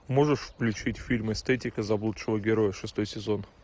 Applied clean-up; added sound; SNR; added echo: none; none; none; none.